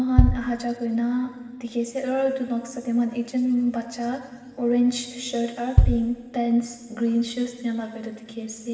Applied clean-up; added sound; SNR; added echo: none; Bass drum; -1 dB; reverberation time 2.4 s.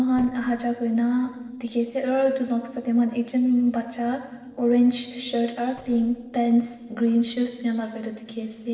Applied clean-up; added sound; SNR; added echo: neural separator model SepFormer DNS4.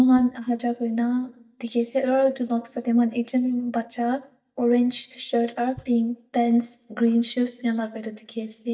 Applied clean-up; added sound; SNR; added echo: neural mask model DeepFilterNet 3.